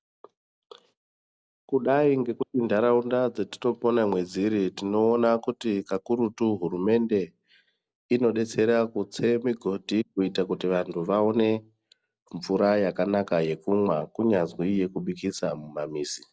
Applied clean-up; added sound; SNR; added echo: none; none; none; none.